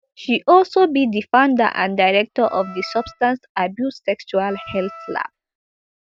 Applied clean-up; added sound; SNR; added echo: none; Wind instrument, woodwind instrument; 20 dB; none.